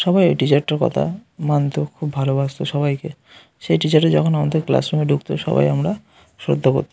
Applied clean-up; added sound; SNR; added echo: none; none; none; none.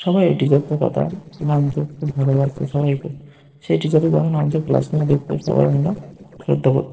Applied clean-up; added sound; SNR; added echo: neural separator model SepFormer DNS4.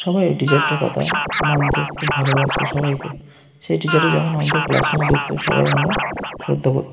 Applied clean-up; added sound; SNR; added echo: none; Scratching (performance technique); 2 dB; reverberation time 1.5 s.